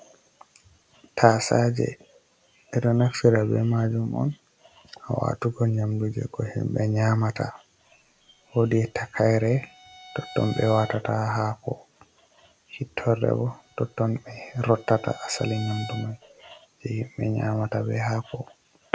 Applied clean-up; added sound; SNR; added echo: none; Bowed string instrument; 19 dB; none.